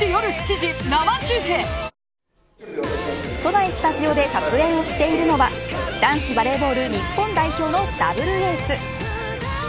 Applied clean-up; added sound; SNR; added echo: none; none; none; none.